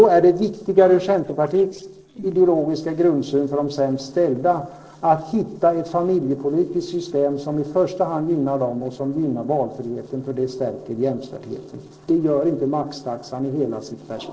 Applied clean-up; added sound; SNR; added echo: neural separator model SepFormer DNS4.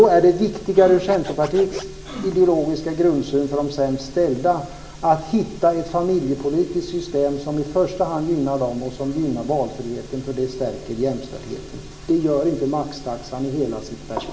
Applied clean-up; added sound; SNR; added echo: none; Scratching (performance technique); 15 dB; reverberation time 1.0 s.